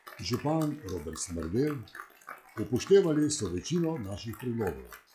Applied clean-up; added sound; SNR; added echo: classical method log-MMSE.